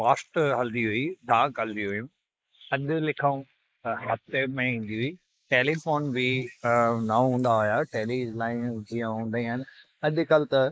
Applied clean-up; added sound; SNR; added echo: neural mask model Resemble Enhance denoiser.